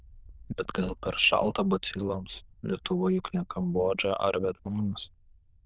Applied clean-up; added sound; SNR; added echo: neural diffusion model UNIVERSE++.